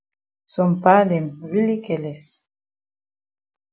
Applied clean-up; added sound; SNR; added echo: none; none; none; none.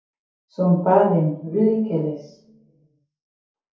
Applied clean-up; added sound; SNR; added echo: none; none; none; reverberation time 0.6 s.